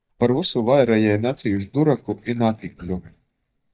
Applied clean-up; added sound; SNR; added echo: neural mask model DeepFilterNet 3.